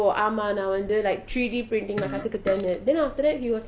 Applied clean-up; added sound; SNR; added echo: none; Fart; 11 dB; none.